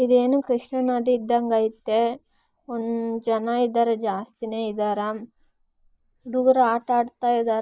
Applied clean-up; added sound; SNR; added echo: neural mask model Resemble Enhance denoiser.